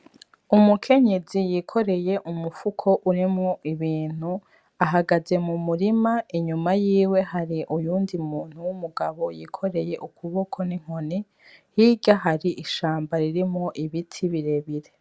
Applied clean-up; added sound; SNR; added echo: none; none; none; none.